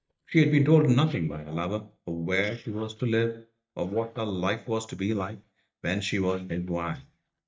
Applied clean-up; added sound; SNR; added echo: neural mask model DeepFilterNet 3.